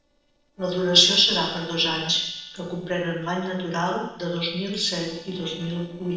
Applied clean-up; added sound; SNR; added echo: neural separator model SepFormer DNS4.